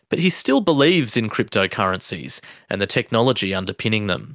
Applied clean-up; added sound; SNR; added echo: none; none; none; none.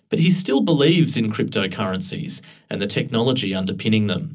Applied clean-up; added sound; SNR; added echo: none; none; none; reverberation time 0.4 s.